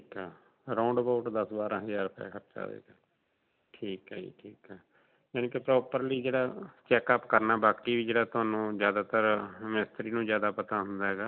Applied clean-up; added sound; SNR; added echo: none; none; none; none.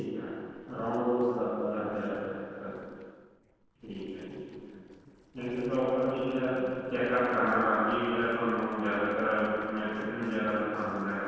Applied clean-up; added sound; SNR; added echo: neural separator model SepFormer DNS4.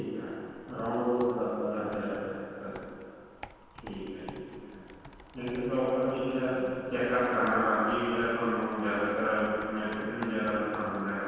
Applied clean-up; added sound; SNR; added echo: none; Computer keyboard; 18 dB; reverberation time 2.1 s.